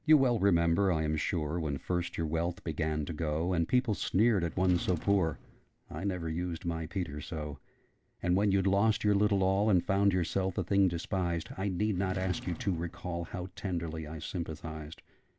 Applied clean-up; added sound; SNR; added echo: none; Drawer open or close; 16 dB; none.